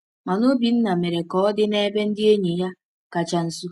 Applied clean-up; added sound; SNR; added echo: none; none; none; none.